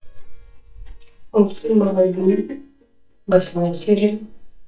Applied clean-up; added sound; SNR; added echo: neural mask model DeepFilterNet 3.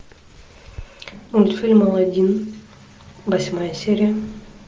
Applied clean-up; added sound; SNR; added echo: none; none; none; none.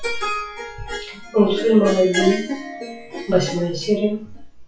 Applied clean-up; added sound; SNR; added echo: classical method WPE with log-MMSE.